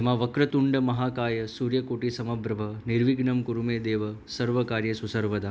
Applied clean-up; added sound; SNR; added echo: none; none; none; none.